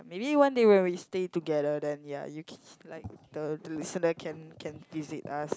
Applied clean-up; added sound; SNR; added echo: none; none; none; none.